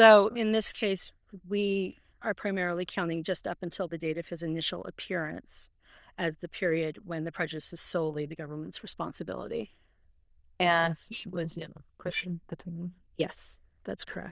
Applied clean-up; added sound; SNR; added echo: neural diffusion model UNIVERSE++.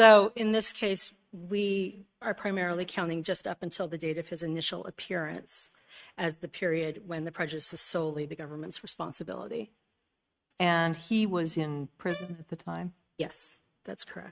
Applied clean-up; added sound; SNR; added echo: neural mask model RNNoise.